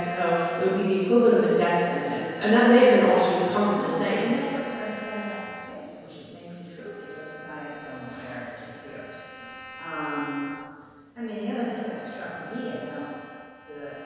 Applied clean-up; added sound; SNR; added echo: none; Bowed string instrument; 19 dB; reverberation time 1.9 s.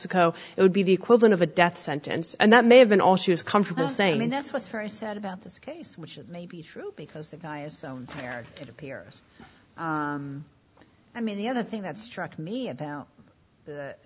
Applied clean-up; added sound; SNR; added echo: none; none; none; none.